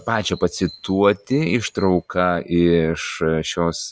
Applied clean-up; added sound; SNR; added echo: none; none; none; none.